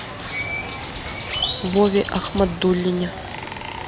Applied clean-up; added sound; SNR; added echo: none; Bird; 0 dB; none.